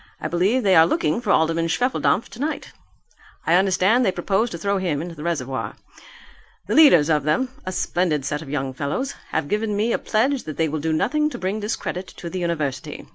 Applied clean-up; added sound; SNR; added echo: none; none; none; none.